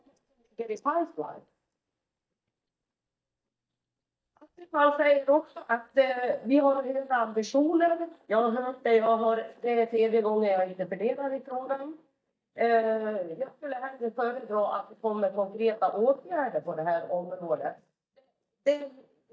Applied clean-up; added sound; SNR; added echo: neural mask model DeepFilterNet 3.